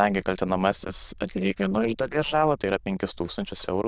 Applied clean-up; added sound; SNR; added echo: neural diffusion model UNIVERSE++.